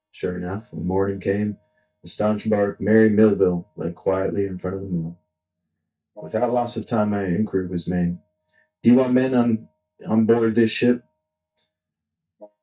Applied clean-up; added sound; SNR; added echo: neural mask model DeepFilterNet 3.